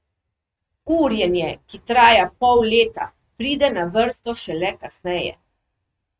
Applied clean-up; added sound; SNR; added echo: neural mask model RNNoise.